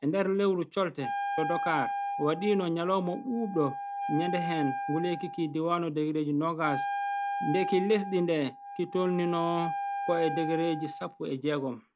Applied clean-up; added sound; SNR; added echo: none; Wind instrument, woodwind instrument; 6 dB; none.